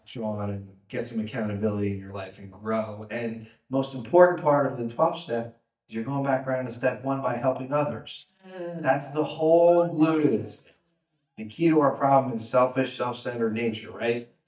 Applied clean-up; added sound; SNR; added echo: neural mask model DeepFilterNet 3.